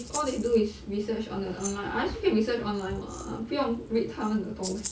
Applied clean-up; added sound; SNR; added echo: none; Rattle (instrument); 15 dB; none.